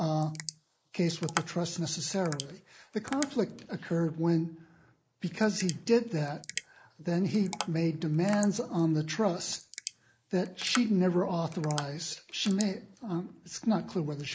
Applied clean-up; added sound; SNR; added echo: neural mask model Resemble Enhance denoiser.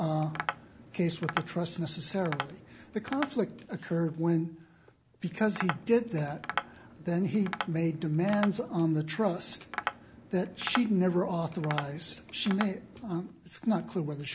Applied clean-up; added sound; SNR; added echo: none; Tap; 8 dB; none.